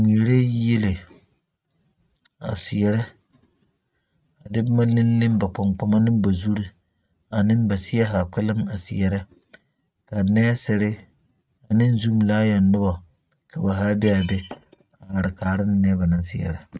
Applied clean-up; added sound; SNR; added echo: neural mask model RNNoise.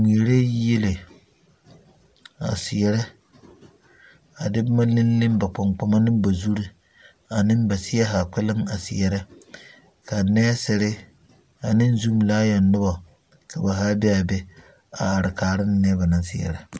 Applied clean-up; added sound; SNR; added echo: none; none; none; none.